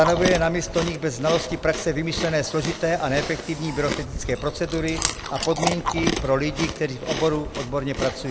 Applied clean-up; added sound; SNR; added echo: none; Chewing, mastication; 5 dB; none.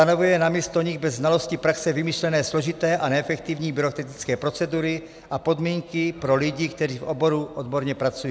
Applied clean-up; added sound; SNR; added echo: none; none; none; none.